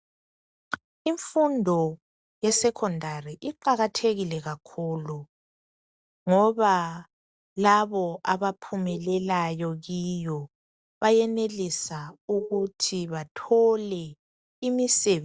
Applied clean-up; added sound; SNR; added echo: none; none; none; none.